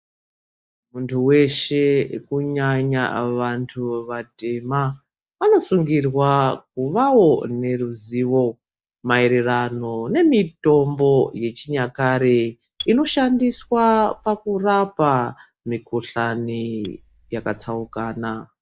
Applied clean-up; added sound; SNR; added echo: neural mask model DeepFilterNet 3.